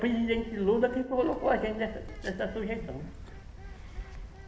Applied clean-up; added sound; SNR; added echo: none; Bird; 12 dB; reverberation time 1.1 s.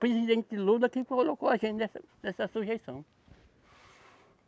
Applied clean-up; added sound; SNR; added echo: none; none; none; none.